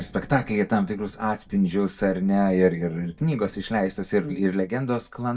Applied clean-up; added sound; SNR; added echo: neural mask model DeepFilterNet 3.